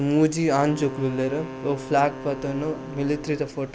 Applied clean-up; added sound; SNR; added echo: none; Wind instrument, woodwind instrument; 14 dB; none.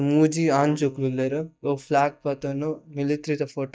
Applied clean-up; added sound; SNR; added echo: neural mask model DeepFilterNet 3.